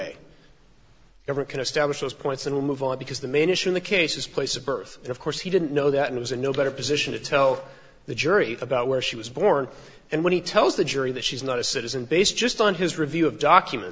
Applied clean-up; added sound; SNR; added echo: none; none; none; none.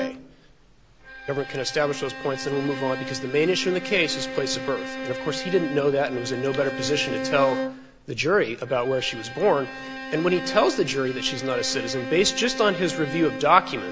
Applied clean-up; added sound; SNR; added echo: none; Bowed string instrument; 9 dB; none.